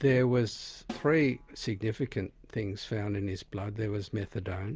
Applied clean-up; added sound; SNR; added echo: none; Snare drum; 19 dB; none.